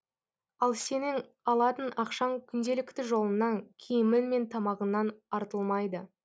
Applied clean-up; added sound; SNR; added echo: none; none; none; none.